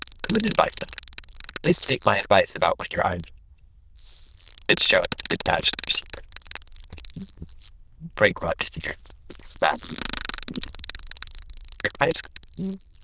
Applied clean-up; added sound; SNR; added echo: neural diffusion model UNIVERSE++.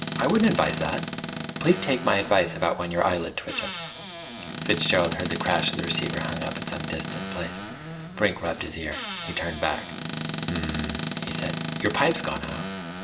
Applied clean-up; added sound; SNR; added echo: none; Squeak / Cupboard open or close; 2 dB; none.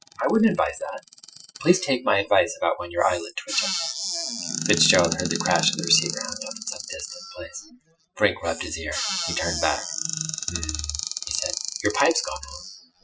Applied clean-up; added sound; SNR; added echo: classical method Wiener filter.